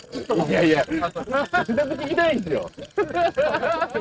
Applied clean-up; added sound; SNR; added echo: neural mask model RNNoise.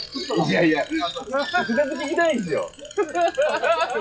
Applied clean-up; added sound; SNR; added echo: classical method log-MMSE.